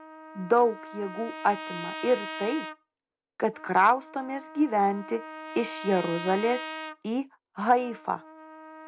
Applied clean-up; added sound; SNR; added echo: none; Trumpet; 12 dB; none.